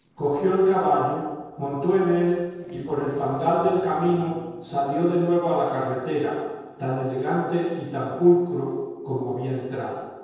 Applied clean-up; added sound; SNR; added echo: neural separator model SepFormer DNS4.